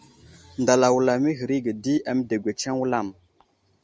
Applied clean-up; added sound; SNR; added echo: none; none; none; none.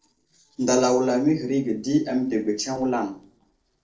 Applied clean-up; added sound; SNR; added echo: neural separator model SepFormer DNS4.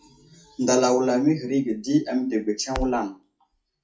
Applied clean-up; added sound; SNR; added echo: classical method WPE with log-MMSE.